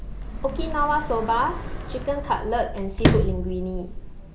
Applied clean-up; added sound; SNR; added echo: none; Sliding door; 0 dB; none.